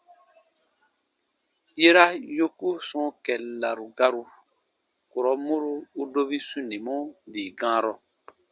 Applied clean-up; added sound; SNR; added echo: none; none; none; none.